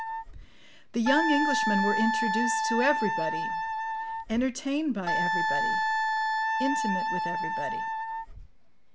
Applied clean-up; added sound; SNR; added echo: none; Wind instrument, woodwind instrument; -2 dB; none.